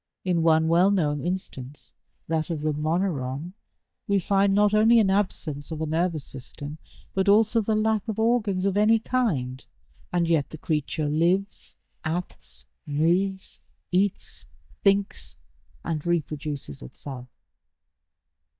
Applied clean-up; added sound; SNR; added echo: neural mask model DeepFilterNet 3.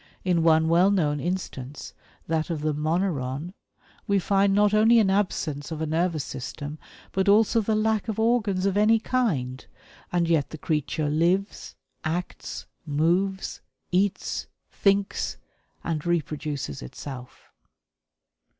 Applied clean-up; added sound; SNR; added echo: none; none; none; none.